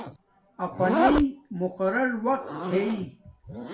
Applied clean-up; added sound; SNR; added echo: none; Zipper (clothing); 3 dB; reverberation time 0.2 s.